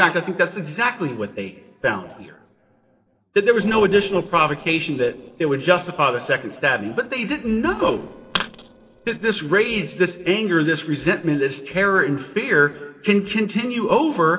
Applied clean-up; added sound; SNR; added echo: neural separator model SepFormer DNS4.